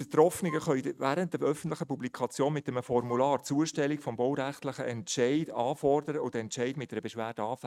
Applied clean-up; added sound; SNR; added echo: neural mask model RNNoise.